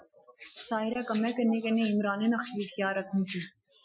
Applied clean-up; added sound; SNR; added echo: classical method Wiener filter.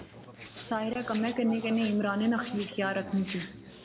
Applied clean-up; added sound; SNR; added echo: none; Boat, Water vehicle + Hands; 13 dB; none.